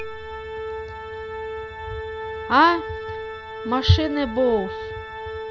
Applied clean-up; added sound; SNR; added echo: none; Organ; 8 dB; none.